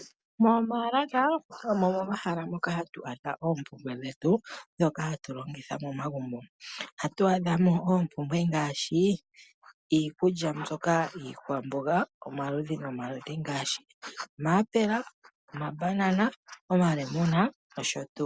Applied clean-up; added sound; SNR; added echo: none; none; none; none.